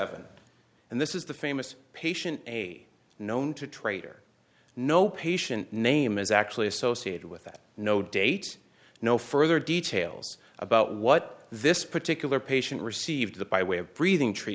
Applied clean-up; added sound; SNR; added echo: none; none; none; none.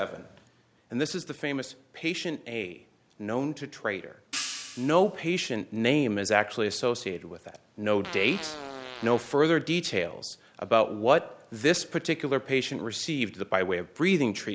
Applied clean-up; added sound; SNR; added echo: none; Hi-hat + Fart; 12 dB; none.